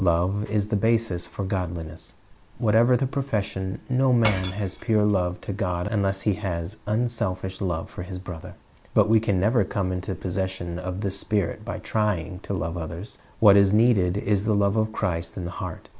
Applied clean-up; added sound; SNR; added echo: none; Shatter / Crushing; 14 dB; none.